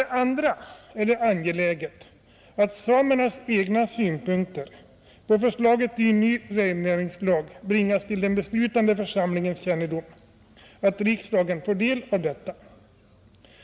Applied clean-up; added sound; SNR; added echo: none; none; none; none.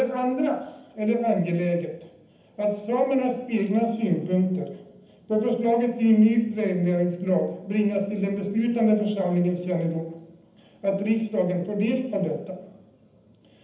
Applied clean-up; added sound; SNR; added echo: none; none; none; reverberation time 0.8 s.